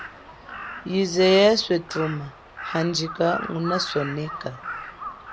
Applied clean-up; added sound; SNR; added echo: none; Crow; 11 dB; none.